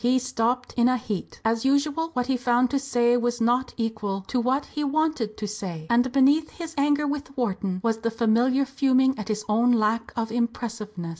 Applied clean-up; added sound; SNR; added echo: none; none; none; none.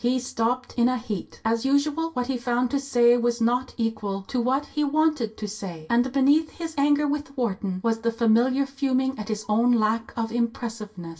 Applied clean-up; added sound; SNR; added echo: none; none; none; reverberation time 0.2 s.